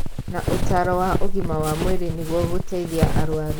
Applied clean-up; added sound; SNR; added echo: none; Walk, footsteps; -3 dB; none.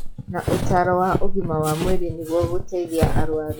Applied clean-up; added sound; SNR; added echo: classical method log-MMSE.